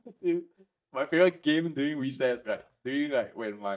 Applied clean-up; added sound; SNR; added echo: neural mask model DeepFilterNet 3.